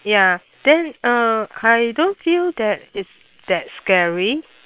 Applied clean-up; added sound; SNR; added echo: neural separator model SepFormer WHAM!.